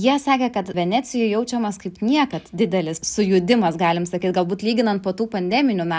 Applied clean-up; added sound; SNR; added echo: none; none; none; none.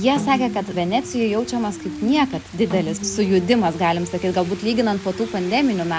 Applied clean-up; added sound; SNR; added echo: none; Rain + Snare drum; 11 dB; none.